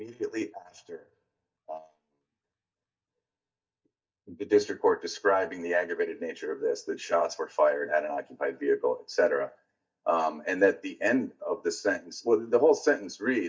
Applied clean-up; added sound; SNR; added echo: neural mask model DeepFilterNet 3.